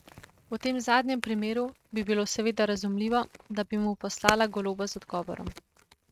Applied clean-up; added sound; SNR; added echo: neural mask model RNNoise.